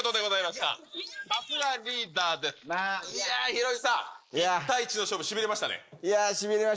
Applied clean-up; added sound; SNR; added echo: neural mask model Resemble Enhance denoiser.